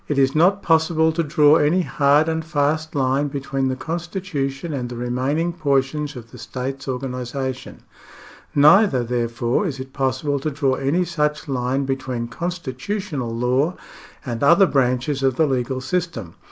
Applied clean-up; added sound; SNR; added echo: none; none; none; none.